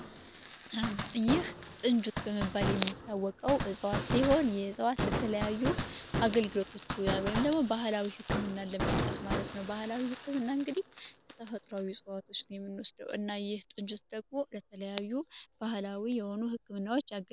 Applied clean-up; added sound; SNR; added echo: none; Fireworks; 5 dB; none.